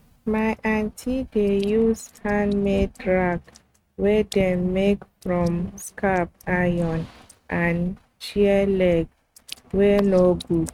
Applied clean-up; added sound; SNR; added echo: neural mask model RNNoise.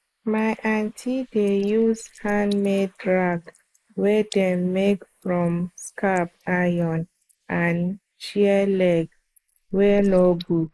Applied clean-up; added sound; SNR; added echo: neural mask model Resemble Enhance denoiser.